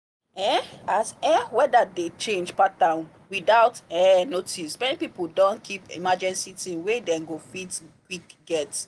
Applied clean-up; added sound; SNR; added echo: none; none; none; none.